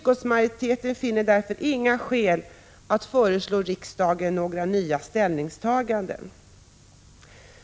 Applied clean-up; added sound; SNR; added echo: none; none; none; none.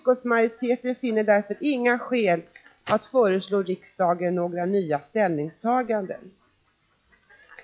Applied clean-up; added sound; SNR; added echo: classical method log-MMSE.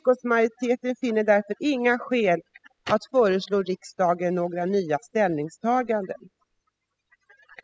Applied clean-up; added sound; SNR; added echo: classical method spectral subtraction.